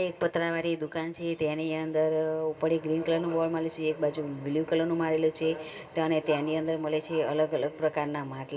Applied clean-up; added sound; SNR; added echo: none; none; none; reverberation time 2.8 s.